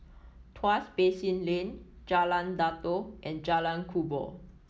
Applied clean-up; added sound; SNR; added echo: none; none; none; none.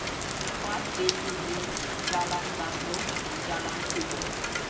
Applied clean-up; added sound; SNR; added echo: none; Rain; -4 dB; reverberation time 2.0 s.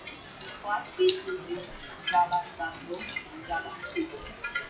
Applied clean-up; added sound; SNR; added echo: classical method WPE with log-MMSE.